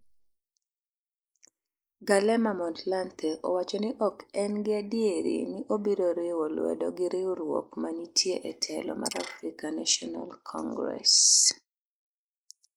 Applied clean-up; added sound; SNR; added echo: neural mask model Resemble Enhance denoiser.